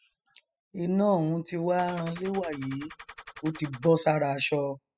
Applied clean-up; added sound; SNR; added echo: classical method spectral subtraction.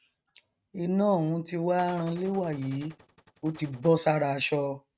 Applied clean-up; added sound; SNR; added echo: neural mask model RNNoise.